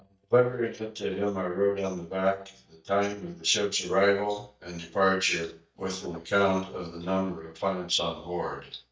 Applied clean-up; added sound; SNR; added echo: neural mask model DeepFilterNet 3.